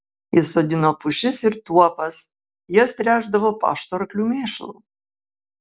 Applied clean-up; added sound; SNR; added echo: none; none; none; none.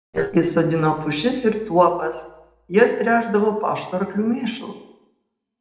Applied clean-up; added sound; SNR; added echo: neural separator model SepFormer DNS4.